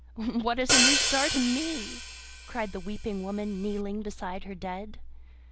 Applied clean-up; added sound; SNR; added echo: none; Hi-hat; -2 dB; none.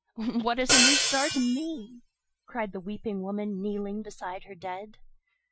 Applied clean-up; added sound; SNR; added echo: classical method Wiener filter.